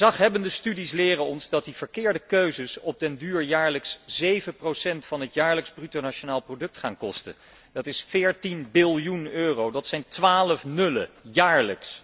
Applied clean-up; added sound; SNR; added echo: none; none; none; none.